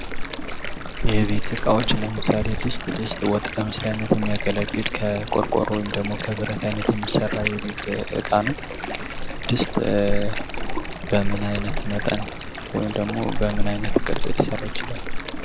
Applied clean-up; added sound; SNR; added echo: none; Stream; 0 dB; none.